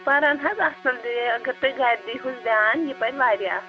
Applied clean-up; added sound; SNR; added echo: none; Musical instrument; 19 dB; none.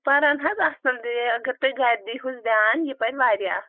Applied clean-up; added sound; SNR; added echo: neural mask model Resemble Enhance denoiser.